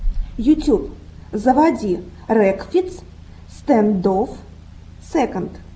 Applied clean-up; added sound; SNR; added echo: none; none; none; none.